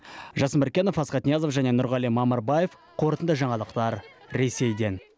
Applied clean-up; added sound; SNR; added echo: none; none; none; none.